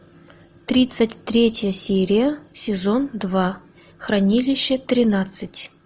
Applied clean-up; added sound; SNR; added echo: none; none; none; none.